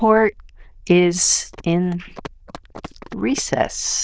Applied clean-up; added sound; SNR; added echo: neural diffusion model UNIVERSE++.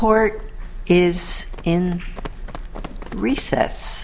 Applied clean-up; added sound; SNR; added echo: none; Run; 18 dB; none.